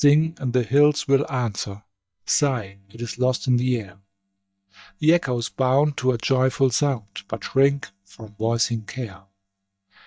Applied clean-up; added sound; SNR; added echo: neural mask model DeepFilterNet 3.